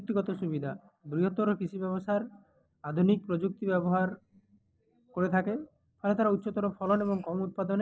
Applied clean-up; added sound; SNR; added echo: neural separator model SepFormer DNS4.